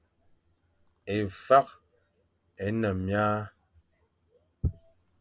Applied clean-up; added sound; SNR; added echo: none; none; none; none.